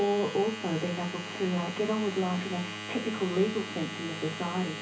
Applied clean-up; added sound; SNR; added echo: none; Domestic sounds, home sounds; 9 dB; reverberation time 0.5 s.